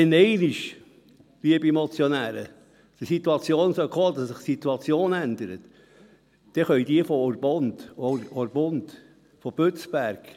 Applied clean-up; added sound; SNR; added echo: none; none; none; none.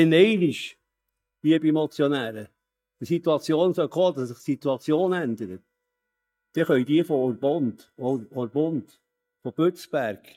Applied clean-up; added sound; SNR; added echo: neural mask model DeepFilterNet 3.